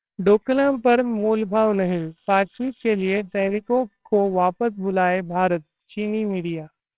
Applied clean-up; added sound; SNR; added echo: neural separator model SepFormer WHAMR!.